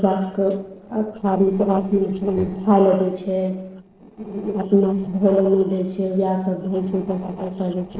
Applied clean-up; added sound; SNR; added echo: neural separator model SepFormer DNS4.